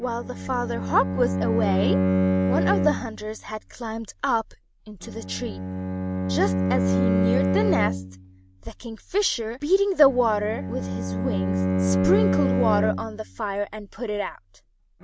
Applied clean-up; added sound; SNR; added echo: none; Bowed string instrument; -1 dB; none.